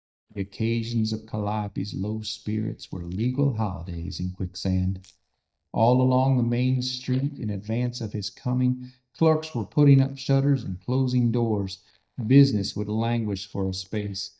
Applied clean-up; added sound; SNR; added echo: neural mask model DeepFilterNet 3.